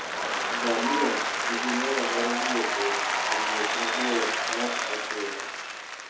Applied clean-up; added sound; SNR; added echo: none; Applause; -5 dB; reverberation time 0.6 s.